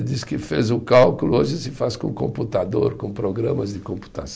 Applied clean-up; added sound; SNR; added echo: none; none; none; none.